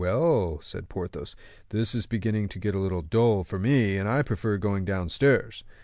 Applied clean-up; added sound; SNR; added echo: none; none; none; none.